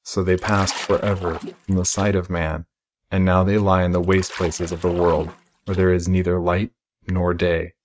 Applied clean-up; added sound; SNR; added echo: neural mask model RNNoise.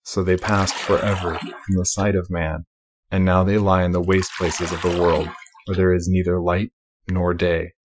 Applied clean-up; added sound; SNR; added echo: classical method Wiener filter.